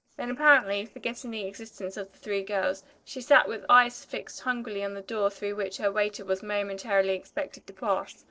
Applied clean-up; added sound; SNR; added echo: neural separator model SepFormer DNS4.